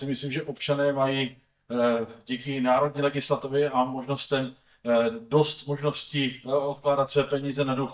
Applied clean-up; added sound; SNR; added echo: neural mask model DeepFilterNet 3.